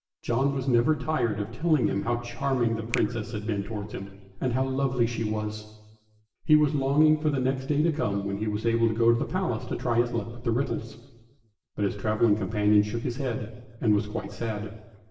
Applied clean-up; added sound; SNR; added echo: none; Finger snapping; 18 dB; reverberation time 1.1 s.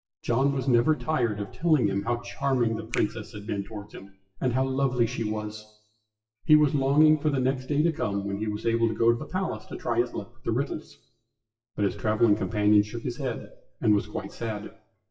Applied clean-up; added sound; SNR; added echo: classical method WPE with log-MMSE.